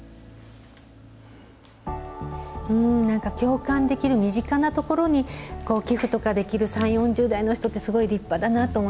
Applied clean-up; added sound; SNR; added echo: none; none; none; none.